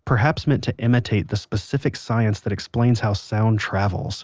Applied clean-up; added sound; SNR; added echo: none; none; none; none.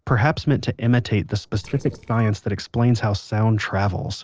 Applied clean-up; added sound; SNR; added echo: neural separator model SepFormer DNS4.